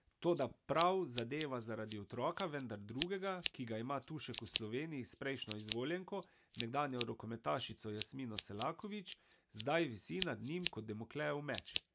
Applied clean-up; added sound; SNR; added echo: none; Scissors; 1 dB; none.